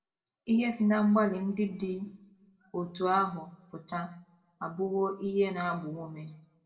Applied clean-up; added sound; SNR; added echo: none; none; none; reverberation time 0.7 s.